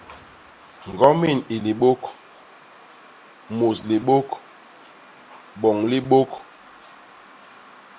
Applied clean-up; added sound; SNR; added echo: none; Cricket; 10 dB; none.